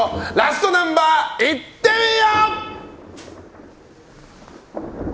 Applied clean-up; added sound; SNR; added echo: none; Thunder; 15 dB; none.